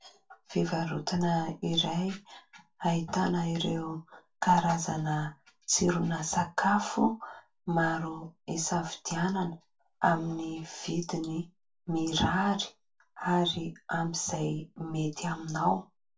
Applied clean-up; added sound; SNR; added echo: none; none; none; reverberation time 0.2 s.